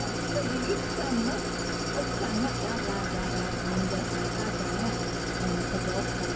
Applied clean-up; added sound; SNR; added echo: none; Idling; -4 dB; reverberation time 0.3 s.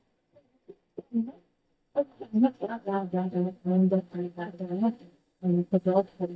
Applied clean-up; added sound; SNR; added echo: neural mask model DeepFilterNet 3.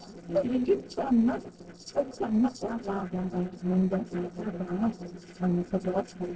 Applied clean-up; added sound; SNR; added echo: neural separator model SepFormer DNS4.